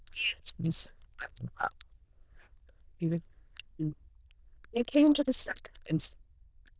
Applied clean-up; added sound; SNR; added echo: neural diffusion model UNIVERSE++.